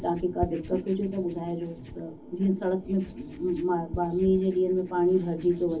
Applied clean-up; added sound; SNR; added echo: none; Writing; 16 dB; reverberation time 0.3 s.